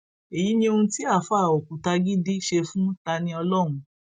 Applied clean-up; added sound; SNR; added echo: none; none; none; none.